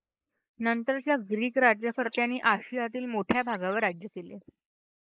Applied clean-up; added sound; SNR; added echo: neural mask model Resemble Enhance denoiser.